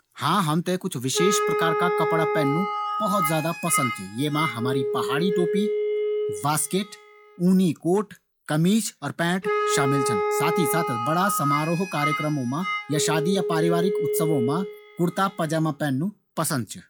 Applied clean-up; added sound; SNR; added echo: classical method log-MMSE.